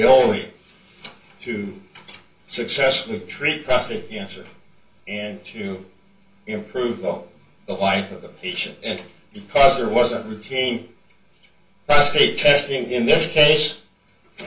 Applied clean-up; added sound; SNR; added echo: none; none; none; reverberation time 0.3 s.